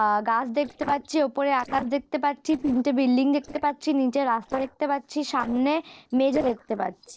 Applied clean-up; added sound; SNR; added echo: neural separator model SepFormer DNS4.